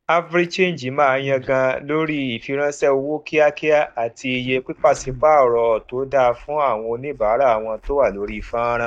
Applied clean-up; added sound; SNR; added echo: neural mask model DeepFilterNet 3.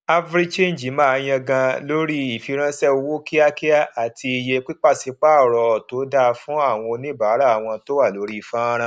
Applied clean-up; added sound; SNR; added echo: none; none; none; none.